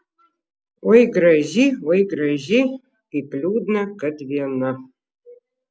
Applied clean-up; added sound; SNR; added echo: none; none; none; none.